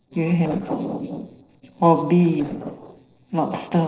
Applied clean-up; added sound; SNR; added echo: neural separator model SepFormer DNS4.